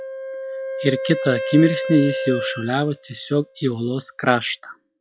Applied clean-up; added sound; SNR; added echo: classical method log-MMSE.